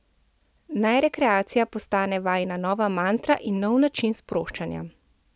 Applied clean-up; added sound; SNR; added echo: none; none; none; none.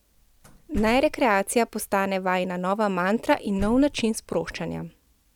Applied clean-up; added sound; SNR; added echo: none; Slam; 15 dB; none.